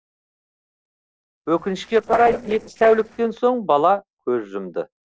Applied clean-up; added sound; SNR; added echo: neural separator model SepFormer DNS4.